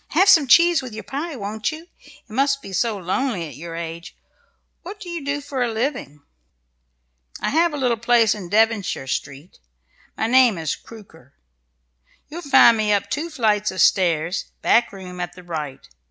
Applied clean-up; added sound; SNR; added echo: none; none; none; none.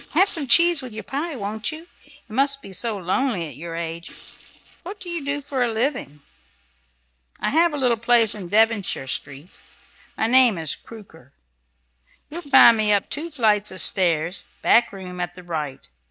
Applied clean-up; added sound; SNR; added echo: neural separator model SepFormer DNS4.